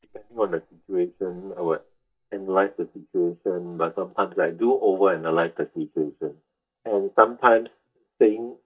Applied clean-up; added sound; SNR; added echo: neural mask model DeepFilterNet 3.